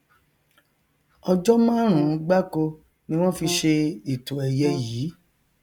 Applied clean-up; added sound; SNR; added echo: none; Brass instrument; 13 dB; none.